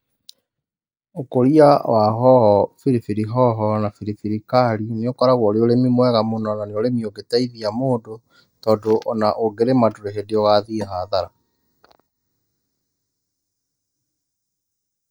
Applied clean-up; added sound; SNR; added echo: neural mask model DeepFilterNet 3.